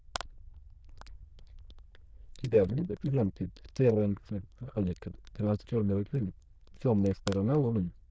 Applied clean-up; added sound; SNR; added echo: neural diffusion model UNIVERSE++.